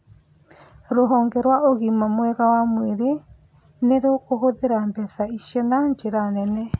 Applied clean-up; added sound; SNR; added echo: none; none; none; none.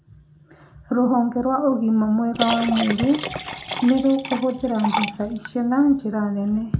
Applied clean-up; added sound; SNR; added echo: none; Liquid; 8 dB; reverberation time 0.4 s.